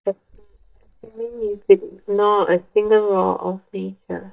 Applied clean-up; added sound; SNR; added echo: neural mask model DeepFilterNet 3.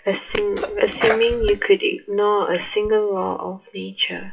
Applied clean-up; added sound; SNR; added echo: classical method WPE with log-MMSE.